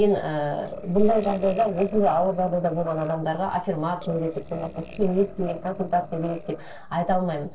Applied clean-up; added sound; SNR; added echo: neural separator model SepFormer DNS4.